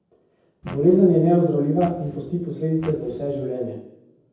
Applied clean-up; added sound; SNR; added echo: none; Fart; 19 dB; reverberation time 0.9 s.